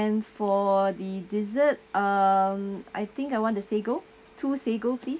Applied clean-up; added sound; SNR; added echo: none; none; none; none.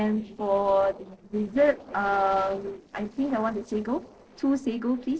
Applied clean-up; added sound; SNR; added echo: neural separator model SepFormer DNS4.